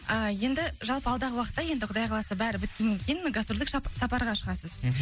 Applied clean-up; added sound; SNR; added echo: none; none; none; none.